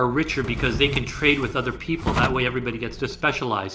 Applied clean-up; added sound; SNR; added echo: none; Drawer open or close; 7 dB; reverberation time 1.6 s.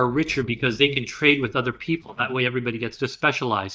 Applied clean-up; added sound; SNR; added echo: neural mask model DeepFilterNet 3.